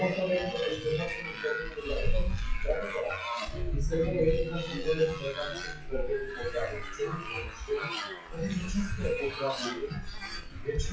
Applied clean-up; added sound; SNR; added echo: classical method WPE with log-MMSE.